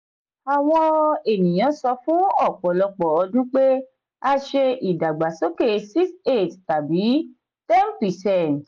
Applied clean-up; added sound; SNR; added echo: none; none; none; none.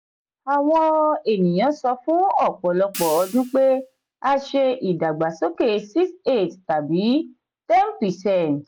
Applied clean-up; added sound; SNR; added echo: none; Hi-hat; 16 dB; none.